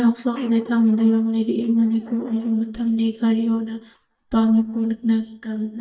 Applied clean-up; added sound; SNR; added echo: neural mask model DeepFilterNet 3.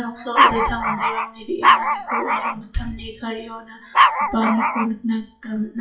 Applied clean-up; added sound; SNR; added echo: classical method WPE with log-MMSE.